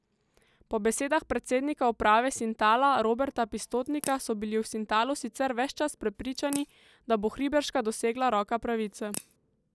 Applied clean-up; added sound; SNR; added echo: none; Crack / Crackle; 10 dB; none.